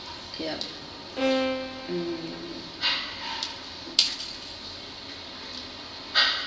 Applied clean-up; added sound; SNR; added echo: none; Bowed string instrument; -1 dB; reverberation time 2.2 s.